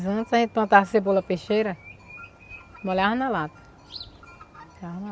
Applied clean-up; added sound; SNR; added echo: none; none; none; none.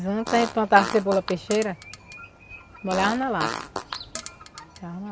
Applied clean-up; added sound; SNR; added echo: none; Fart; 9 dB; none.